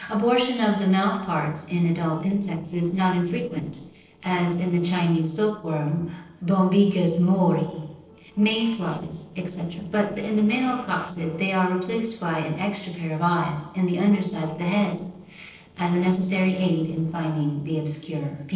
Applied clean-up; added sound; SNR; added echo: neural separator model SepFormer DNS4.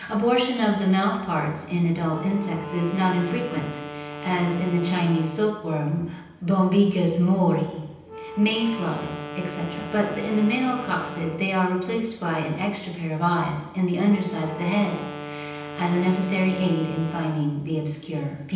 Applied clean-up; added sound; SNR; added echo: none; Wind instrument, woodwind instrument; 14 dB; reverberation time 0.9 s.